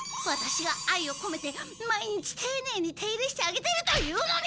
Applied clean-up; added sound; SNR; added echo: none; none; none; none.